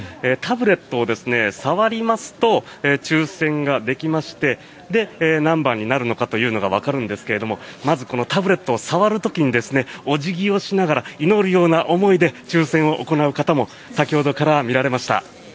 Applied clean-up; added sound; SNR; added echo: none; none; none; none.